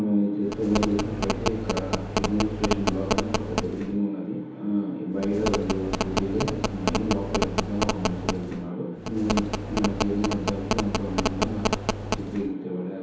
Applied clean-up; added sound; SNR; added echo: none; Telephone; 0 dB; reverberation time 2.2 s.